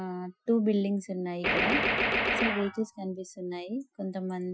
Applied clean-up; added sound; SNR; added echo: classical method Wiener filter.